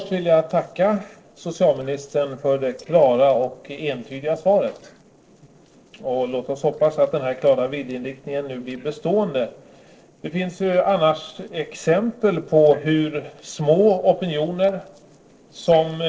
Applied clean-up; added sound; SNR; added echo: neural separator model SepFormer DNS4.